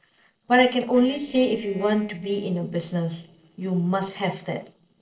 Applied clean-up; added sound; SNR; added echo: neural separator model SepFormer DNS4.